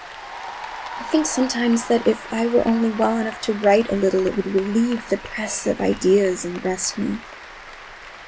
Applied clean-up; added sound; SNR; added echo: none; Applause / Cheering; 14 dB; none.